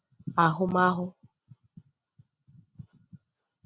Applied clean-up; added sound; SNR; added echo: none; none; none; none.